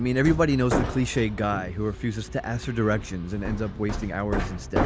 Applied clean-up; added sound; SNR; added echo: none; Hammer; 5 dB; none.